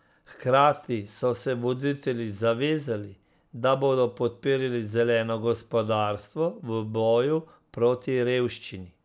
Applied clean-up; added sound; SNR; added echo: none; none; none; none.